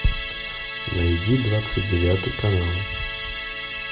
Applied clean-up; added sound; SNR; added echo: none; Musical instrument; 6 dB; reverberation time 0.4 s.